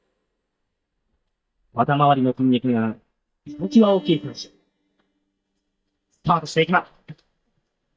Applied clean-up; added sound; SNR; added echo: neural mask model DeepFilterNet 3.